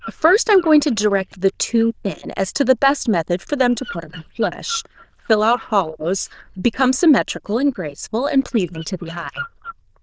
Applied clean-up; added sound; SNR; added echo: neural diffusion model UNIVERSE++.